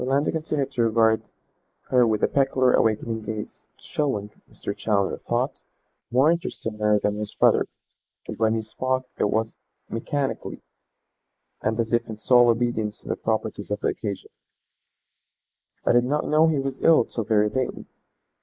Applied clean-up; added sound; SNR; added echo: neural mask model Resemble Enhance denoiser.